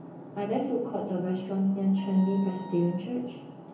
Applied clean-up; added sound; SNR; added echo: none; Wind instrument, woodwind instrument; 17 dB; reverberation time 0.7 s.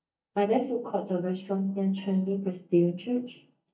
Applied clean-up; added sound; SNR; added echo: neural mask model DeepFilterNet 3.